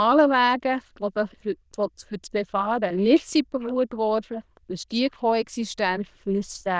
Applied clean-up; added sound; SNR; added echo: neural diffusion model UNIVERSE++.